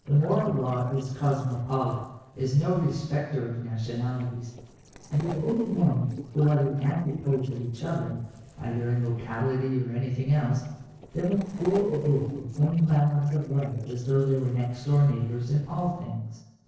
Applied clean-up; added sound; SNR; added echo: neural separator model SepFormer DNS4.